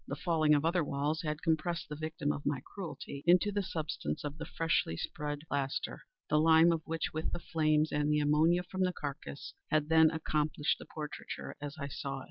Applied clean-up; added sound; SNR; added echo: none; none; none; none.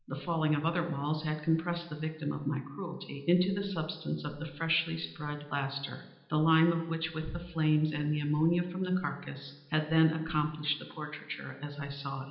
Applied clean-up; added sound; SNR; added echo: none; none; none; reverberation time 0.9 s.